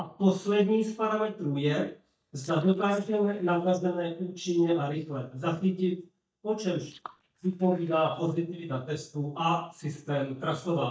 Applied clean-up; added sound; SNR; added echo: neural mask model DeepFilterNet 3.